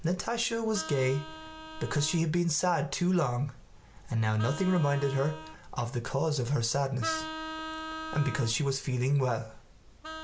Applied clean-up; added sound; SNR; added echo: none; Vehicle horn, car horn, honking; 13 dB; none.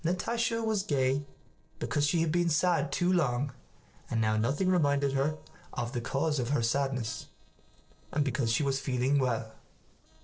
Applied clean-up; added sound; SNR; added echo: neural separator model SepFormer DNS4.